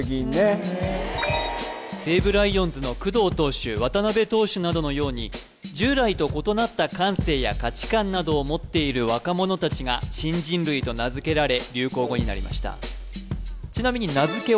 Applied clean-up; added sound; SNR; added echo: none; Brass instrument; 18 dB; none.